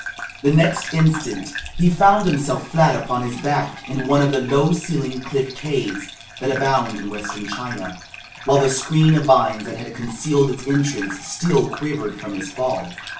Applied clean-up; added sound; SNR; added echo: none; Bathtub (filling or washing) / Gurgling; 15 dB; reverberation time 0.3 s.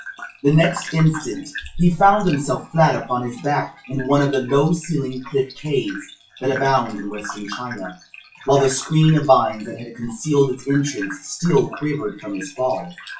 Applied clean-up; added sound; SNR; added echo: classical method WPE with log-MMSE.